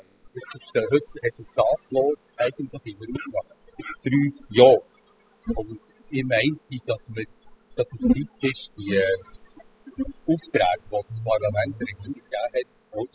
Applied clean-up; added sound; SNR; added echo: classical method spectral subtraction.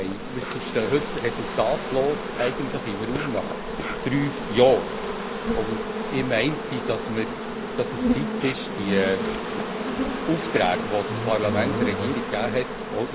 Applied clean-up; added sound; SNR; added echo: none; Insect; 2 dB; none.